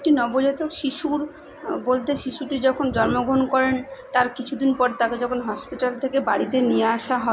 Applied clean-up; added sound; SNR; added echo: none; none; none; none.